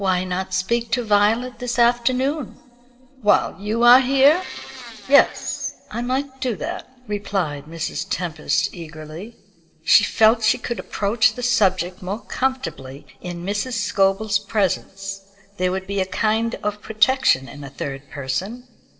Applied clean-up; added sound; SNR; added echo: neural separator model SepFormer DNS4.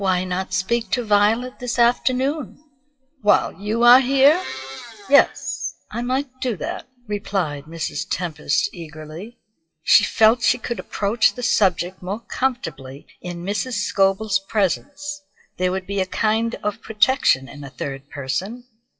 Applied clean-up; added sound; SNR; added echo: classical method WPE with log-MMSE.